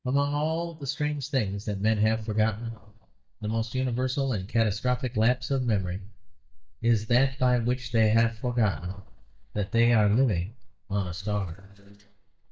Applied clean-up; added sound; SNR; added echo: neural mask model DeepFilterNet 3.